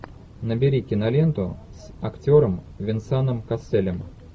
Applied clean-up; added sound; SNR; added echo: none; none; none; none.